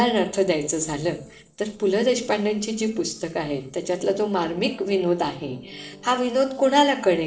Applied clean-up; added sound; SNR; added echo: neural separator model SepFormer DNS4.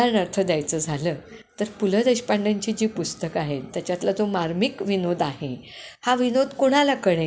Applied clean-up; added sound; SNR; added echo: none; none; none; none.